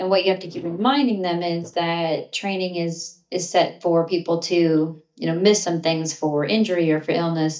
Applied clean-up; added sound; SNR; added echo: neural mask model DeepFilterNet 3.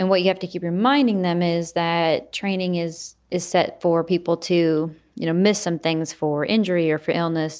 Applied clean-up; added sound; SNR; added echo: none; none; none; none.